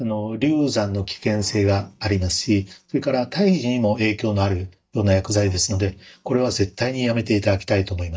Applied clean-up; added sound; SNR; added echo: neural mask model DeepFilterNet 3.